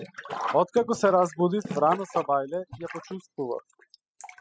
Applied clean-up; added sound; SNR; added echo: classical method spectral subtraction.